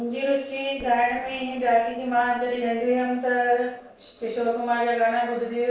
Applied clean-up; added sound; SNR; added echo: neural separator model SepFormer DNS4.